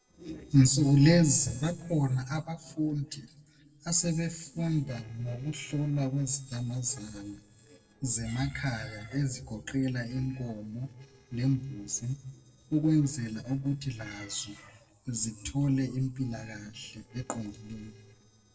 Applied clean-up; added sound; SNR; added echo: neural separator model SepFormer DNS4.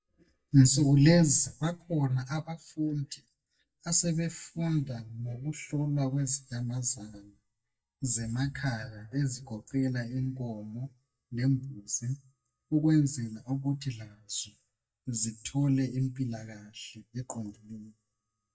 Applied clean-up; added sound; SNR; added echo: neural mask model DeepFilterNet 3.